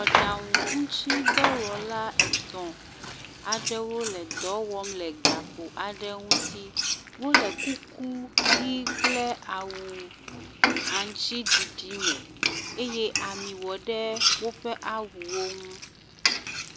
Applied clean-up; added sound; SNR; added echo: none; Frying (food); -4 dB; none.